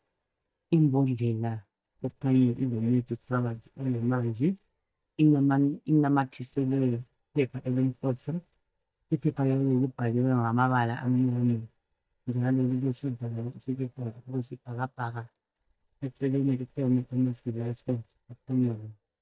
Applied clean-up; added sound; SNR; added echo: neural mask model DeepFilterNet 3.